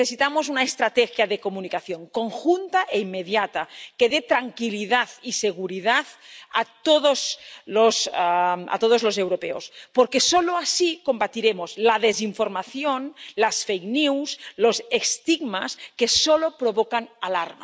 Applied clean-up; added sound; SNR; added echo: none; none; none; none.